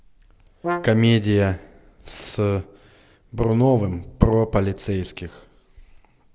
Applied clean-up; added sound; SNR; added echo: none; Brass instrument; 8 dB; none.